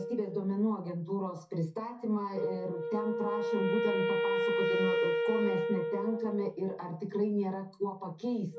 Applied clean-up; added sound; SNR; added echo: none; Wind instrument, woodwind instrument; 1 dB; reverberation time 0.3 s.